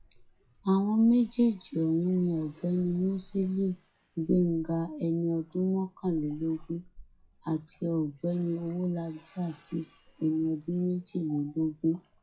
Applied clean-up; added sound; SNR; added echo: classical method WPE with log-MMSE.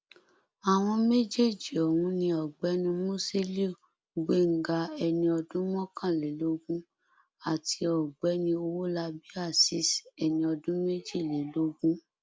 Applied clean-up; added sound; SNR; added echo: none; none; none; none.